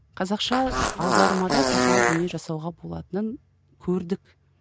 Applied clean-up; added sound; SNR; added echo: none; Fart; -5 dB; none.